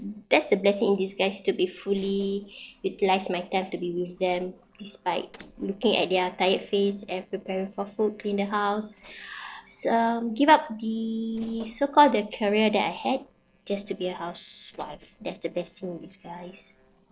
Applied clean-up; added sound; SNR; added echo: neural separator model SepFormer DNS4.